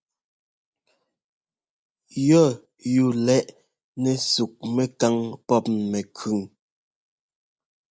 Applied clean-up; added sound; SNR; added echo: none; none; none; none.